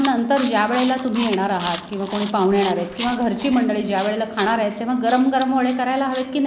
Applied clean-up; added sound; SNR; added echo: none; Chewing, mastication; 12 dB; none.